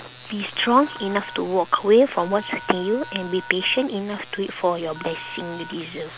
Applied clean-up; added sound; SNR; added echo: none; Telephone; 18 dB; none.